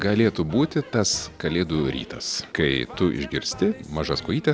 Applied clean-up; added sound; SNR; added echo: none; none; none; none.